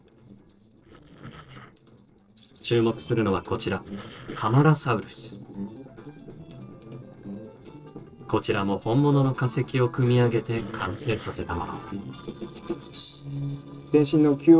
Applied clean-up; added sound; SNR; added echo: neural separator model SepFormer DNS4.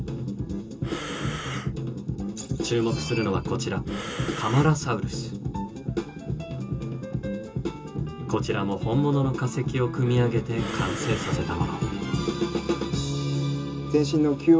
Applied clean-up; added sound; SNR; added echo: none; Breathing; 10 dB; reverberation time 0.2 s.